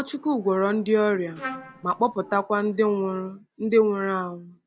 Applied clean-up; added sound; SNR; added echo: none; Trumpet; 13 dB; none.